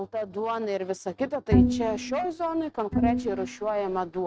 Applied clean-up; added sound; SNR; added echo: neural mask model RNNoise.